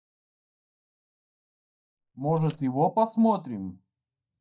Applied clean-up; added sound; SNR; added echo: neural mask model DeepFilterNet 3.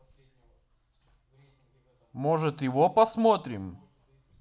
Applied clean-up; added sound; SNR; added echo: none; none; none; none.